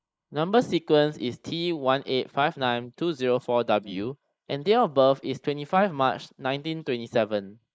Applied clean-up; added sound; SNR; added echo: neural mask model Resemble Enhance denoiser.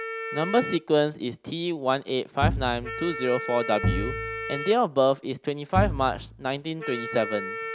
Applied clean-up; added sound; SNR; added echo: none; Bowed string instrument + Wind instrument, woodwind instrument; 5 dB; none.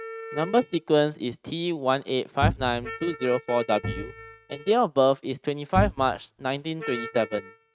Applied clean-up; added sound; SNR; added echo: neural mask model RNNoise.